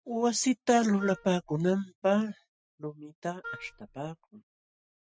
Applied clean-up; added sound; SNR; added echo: classical method Wiener filter.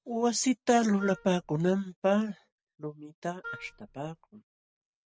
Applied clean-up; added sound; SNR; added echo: none; Wind instrument, woodwind instrument; 16 dB; none.